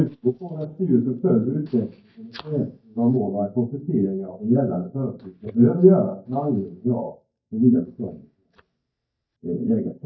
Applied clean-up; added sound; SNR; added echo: neural mask model DeepFilterNet 3.